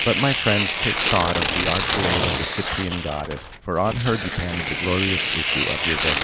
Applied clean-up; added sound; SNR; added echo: none; Tearing; -3 dB; none.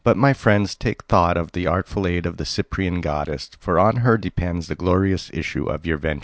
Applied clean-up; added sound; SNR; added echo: none; none; none; none.